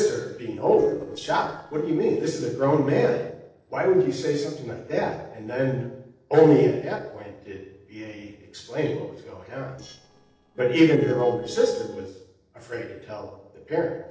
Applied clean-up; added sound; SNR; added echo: neural separator model SepFormer DNS4.